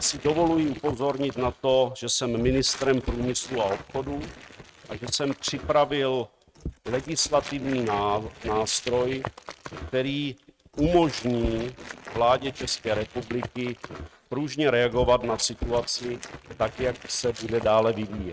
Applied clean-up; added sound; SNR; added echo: neural mask model RNNoise.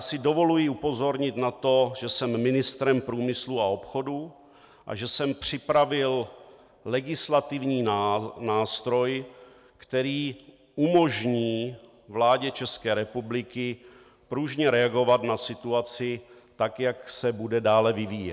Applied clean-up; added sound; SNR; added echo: none; none; none; none.